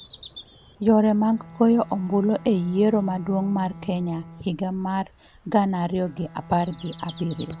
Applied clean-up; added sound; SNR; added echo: none; Bird vocalization, bird call, bird song + Bowed string instrument; 17 dB; none.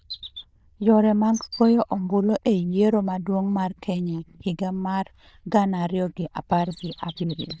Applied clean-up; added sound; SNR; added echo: neural diffusion model UNIVERSE++.